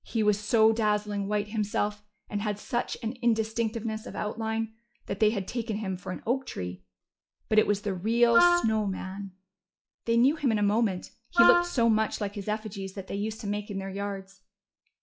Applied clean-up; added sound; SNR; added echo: classical method log-MMSE.